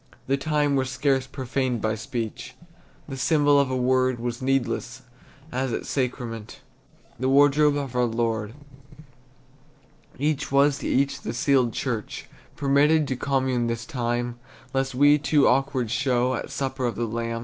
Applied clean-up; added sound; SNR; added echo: neural separator model SepFormer DNS4.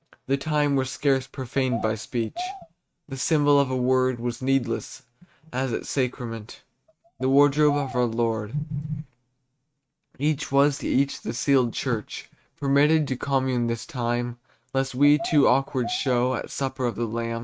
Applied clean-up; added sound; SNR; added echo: neural mask model RNNoise.